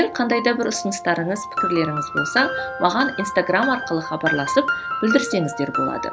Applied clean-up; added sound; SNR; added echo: none; none; none; none.